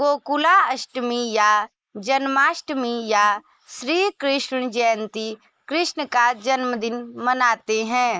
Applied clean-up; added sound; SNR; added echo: neural mask model Resemble Enhance denoiser.